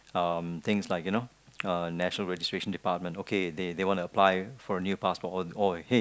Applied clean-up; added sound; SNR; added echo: none; none; none; none.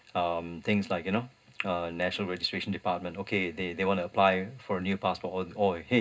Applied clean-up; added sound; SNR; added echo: none; none; none; reverberation time 0.2 s.